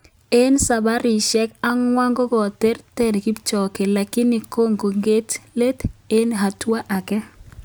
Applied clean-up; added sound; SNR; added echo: none; none; none; none.